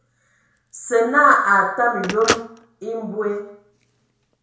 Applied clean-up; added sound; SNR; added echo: none; Telephone; 11 dB; reverberation time 0.5 s.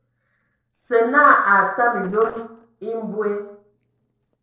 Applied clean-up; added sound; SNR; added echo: neural separator model SepFormer DNS4.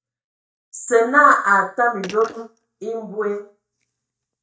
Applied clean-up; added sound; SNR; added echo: neural mask model DeepFilterNet 3.